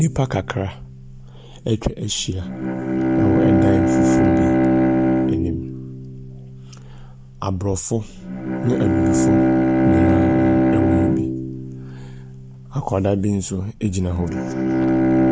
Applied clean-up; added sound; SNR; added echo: none; Bowed string instrument; -5 dB; none.